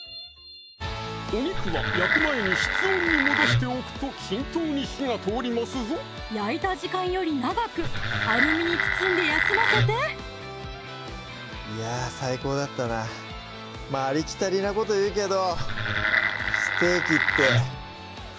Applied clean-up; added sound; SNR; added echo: none; Wood; -4 dB; none.